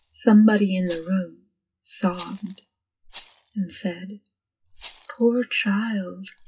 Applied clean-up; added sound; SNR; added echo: classical method WPE with log-MMSE.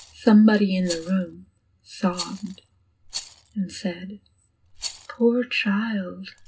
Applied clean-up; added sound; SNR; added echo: none; Rattle; 17 dB; reverberation time 0.2 s.